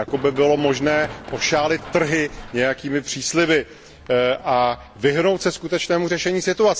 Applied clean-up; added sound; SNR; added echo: none; Run; 19 dB; none.